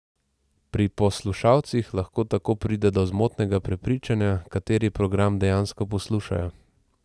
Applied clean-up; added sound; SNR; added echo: none; none; none; none.